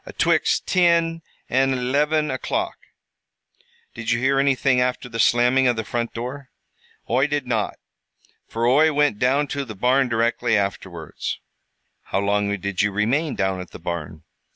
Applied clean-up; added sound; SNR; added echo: none; none; none; none.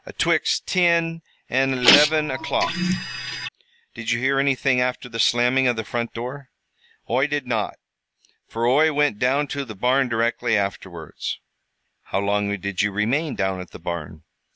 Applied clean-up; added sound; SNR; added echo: none; Printer; -2 dB; none.